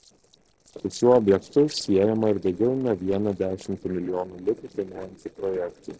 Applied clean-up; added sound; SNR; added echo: neural separator model SepFormer DNS4.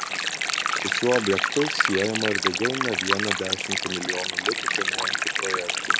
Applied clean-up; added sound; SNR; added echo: none; Stream; -3 dB; none.